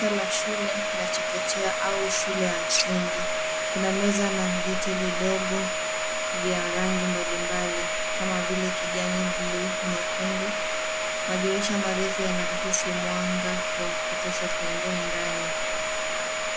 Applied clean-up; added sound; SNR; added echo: none; Domestic sounds, home sounds; -3 dB; none.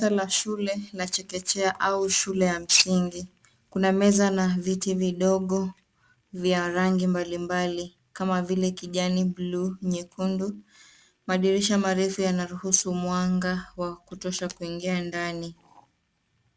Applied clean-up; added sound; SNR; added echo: none; none; none; none.